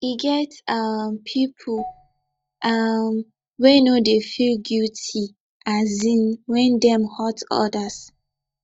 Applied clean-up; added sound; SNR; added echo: neural mask model DeepFilterNet 3.